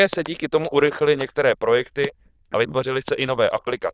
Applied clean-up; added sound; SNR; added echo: neural diffusion model UNIVERSE++.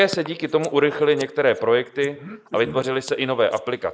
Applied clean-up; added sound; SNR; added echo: neural mask model Resemble Enhance denoiser.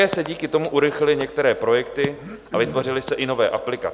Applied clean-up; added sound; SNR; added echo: none; Cough + Scissors; 15 dB; none.